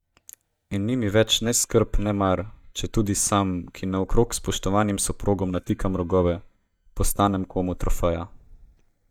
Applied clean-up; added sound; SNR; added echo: neural mask model DeepFilterNet 3.